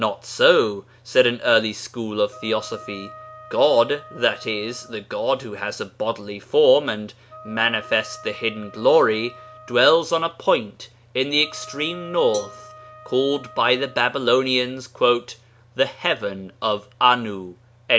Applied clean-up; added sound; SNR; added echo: none; Cowbell + Wind instrument, woodwind instrument; 19 dB; none.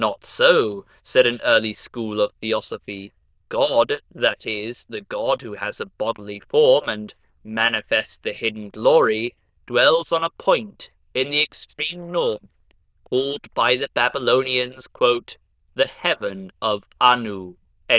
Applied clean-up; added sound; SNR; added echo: neural diffusion model UNIVERSE++.